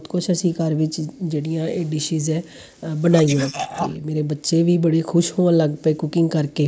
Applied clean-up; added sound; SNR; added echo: neural mask model Resemble Enhance denoiser.